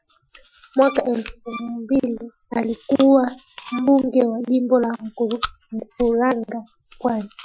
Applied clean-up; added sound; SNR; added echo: classical method Wiener filter.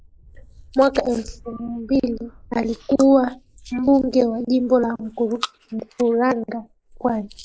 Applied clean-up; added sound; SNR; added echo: neural mask model Resemble Enhance denoiser.